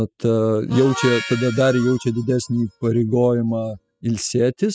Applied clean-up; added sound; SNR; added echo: classical method spectral subtraction.